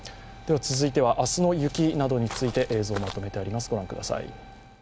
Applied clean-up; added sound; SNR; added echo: none; Walk, footsteps; 12 dB; none.